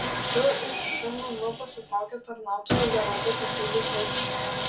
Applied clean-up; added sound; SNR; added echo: none; Sawing; -1 dB; reverberation time 0.2 s.